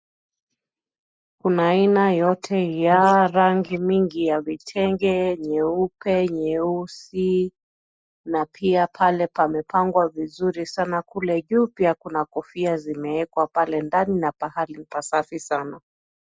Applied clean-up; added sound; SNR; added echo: neural mask model Resemble Enhance denoiser.